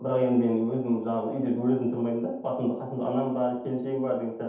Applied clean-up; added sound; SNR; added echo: none; none; none; reverberation time 0.8 s.